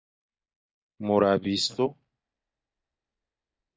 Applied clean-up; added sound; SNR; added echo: neural mask model DeepFilterNet 3.